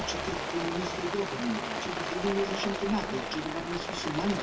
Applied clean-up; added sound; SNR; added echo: none; Rain; 2 dB; reverberation time 1.5 s.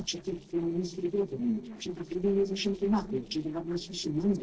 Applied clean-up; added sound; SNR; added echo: neural separator model SepFormer DNS4.